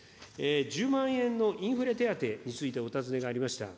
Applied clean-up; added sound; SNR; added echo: none; none; none; none.